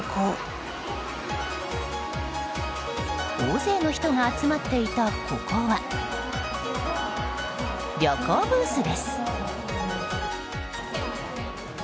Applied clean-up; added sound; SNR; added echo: none; none; none; none.